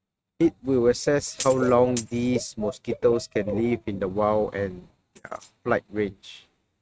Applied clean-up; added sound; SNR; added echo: neural mask model RNNoise.